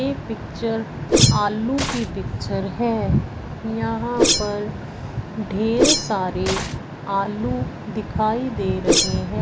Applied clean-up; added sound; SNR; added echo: none; Whoosh, swoosh, swish; 3 dB; none.